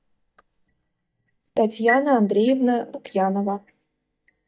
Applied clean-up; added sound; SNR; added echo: neural mask model DeepFilterNet 3.